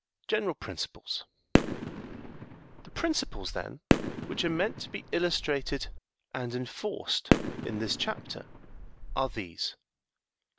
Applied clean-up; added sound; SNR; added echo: none; Fireworks; -3 dB; none.